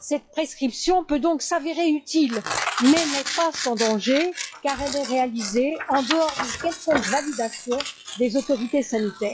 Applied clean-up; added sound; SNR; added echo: classical method log-MMSE.